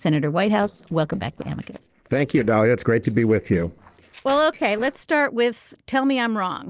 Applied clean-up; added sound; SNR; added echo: neural separator model SepFormer DNS4.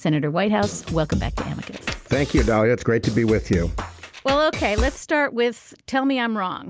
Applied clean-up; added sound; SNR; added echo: none; Drum kit; 6 dB; none.